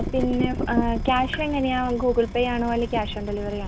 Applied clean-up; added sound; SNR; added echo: none; Drip / Water tap, faucet; 5 dB; none.